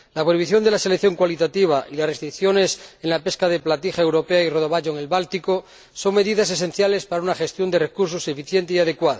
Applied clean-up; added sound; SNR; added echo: none; none; none; none.